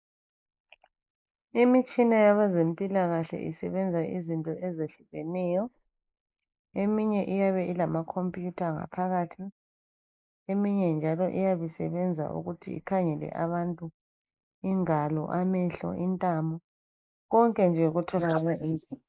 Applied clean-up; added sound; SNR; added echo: neural mask model Resemble Enhance denoiser.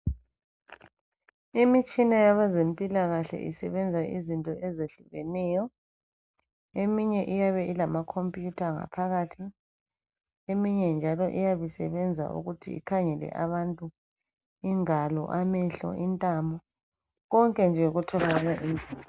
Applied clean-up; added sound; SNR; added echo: none; none; none; none.